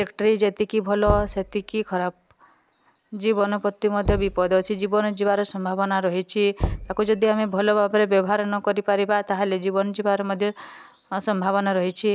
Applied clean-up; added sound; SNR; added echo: none; Knock; 10 dB; none.